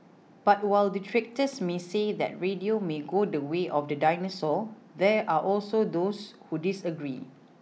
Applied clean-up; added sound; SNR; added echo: none; none; none; none.